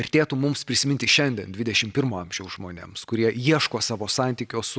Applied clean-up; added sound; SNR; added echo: none; none; none; none.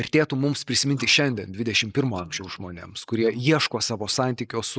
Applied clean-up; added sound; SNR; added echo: neural mask model Resemble Enhance denoiser.